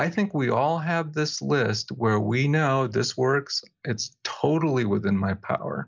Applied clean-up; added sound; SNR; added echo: neural mask model Resemble Enhance denoiser.